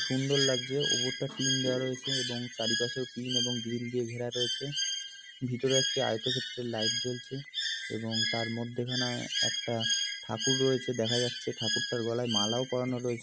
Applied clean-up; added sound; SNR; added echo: none; Bird; 1 dB; none.